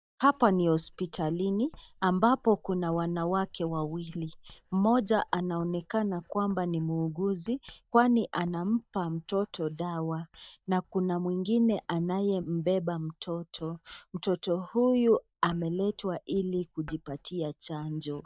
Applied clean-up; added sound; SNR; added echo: neural mask model DeepFilterNet 3.